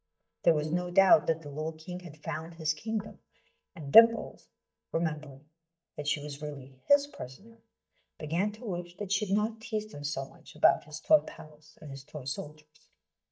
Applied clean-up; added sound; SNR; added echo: neural mask model DeepFilterNet 3.